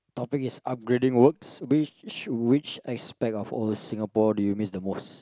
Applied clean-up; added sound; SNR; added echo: none; none; none; none.